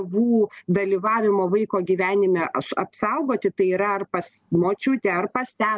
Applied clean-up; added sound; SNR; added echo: none; none; none; none.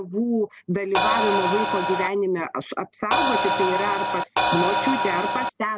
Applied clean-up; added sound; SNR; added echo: none; Crash cymbal; -4 dB; none.